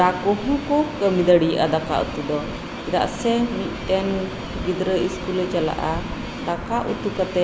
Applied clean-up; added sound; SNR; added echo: none; Guitar; 17 dB; none.